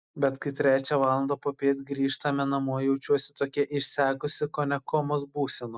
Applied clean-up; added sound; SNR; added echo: neural mask model Resemble Enhance denoiser.